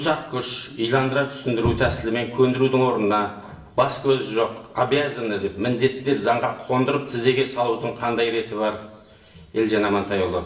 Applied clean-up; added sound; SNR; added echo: none; Cupboard open or close; 4 dB; reverberation time 0.9 s.